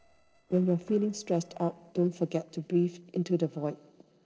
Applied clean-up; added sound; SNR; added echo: neural separator model SepFormer DNS4.